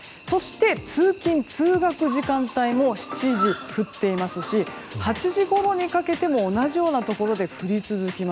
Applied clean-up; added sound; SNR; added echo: none; Cricket; 15 dB; none.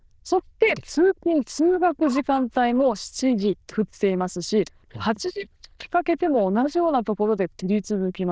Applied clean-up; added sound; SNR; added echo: neural diffusion model UNIVERSE++.